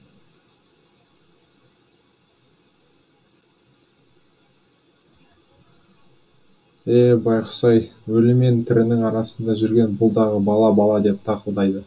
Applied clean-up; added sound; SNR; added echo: none; none; none; reverberation time 0.2 s.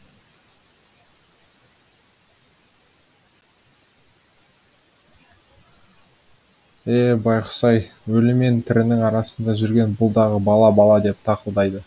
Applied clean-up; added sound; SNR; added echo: none; none; none; none.